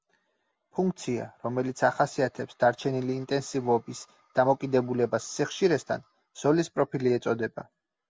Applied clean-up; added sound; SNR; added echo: none; none; none; none.